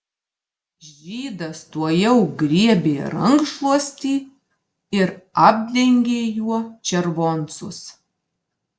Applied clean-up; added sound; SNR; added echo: none; none; none; none.